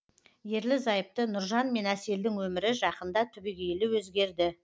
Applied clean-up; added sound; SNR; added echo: none; none; none; none.